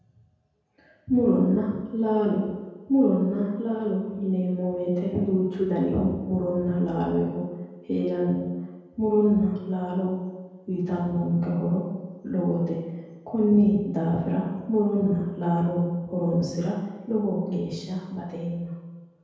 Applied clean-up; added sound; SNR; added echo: none; none; none; reverberation time 1.2 s.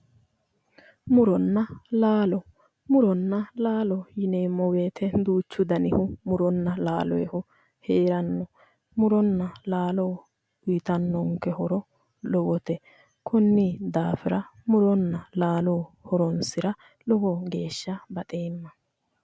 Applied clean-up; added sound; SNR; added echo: none; none; none; none.